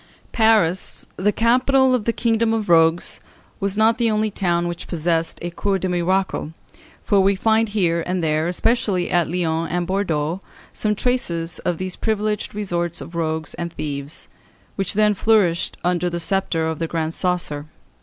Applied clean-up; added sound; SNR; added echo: none; none; none; none.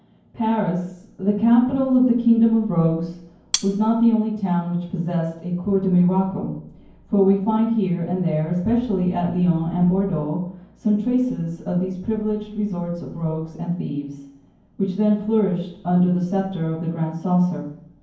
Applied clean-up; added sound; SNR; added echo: none; Cutlery, silverware; 8 dB; reverberation time 0.9 s.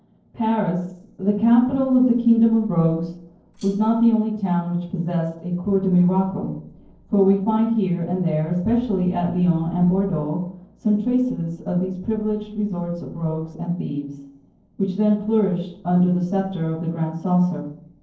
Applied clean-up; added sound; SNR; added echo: neural separator model SepFormer DNS4.